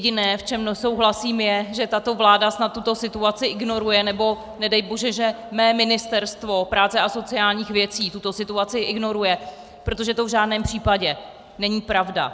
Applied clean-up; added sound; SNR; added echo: none; none; none; none.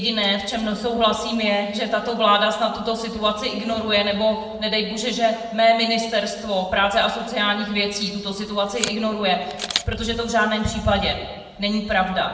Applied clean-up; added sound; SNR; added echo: none; Camera; 10 dB; reverberation time 1.1 s.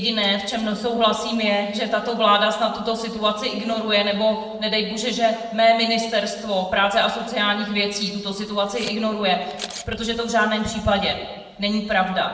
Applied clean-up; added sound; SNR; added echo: neural separator model SepFormer DNS4.